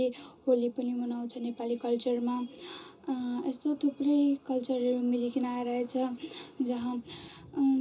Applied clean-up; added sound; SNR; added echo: none; none; none; reverberation time 0.2 s.